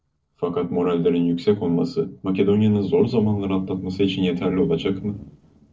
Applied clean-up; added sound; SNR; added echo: neural separator model SepFormer DNS4.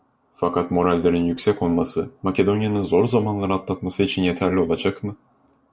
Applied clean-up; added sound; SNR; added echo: none; none; none; none.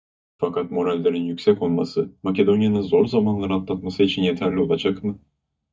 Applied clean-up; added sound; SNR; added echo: neural mask model DeepFilterNet 3.